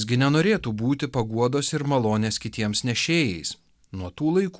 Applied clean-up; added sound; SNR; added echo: none; none; none; none.